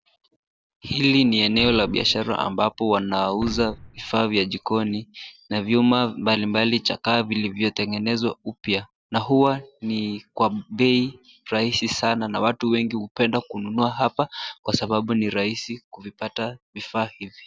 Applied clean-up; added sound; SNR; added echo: none; Boom; 16 dB; none.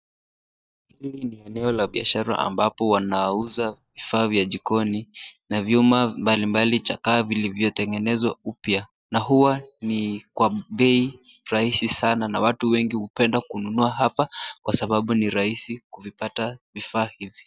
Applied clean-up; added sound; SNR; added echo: neural mask model DeepFilterNet 3.